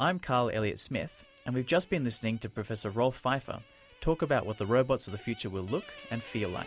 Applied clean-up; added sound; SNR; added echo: none; none; none; none.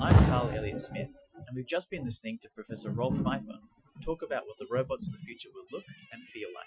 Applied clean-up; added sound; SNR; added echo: classical method Wiener filter.